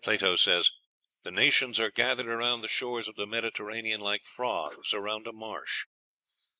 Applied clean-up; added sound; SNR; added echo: neural mask model Resemble Enhance denoiser.